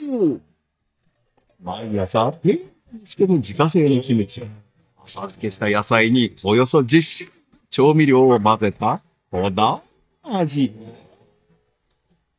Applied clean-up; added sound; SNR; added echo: neural mask model DeepFilterNet 3.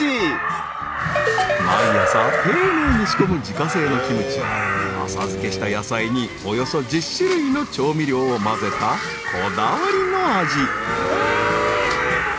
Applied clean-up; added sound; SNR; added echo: none; Crow; 3 dB; none.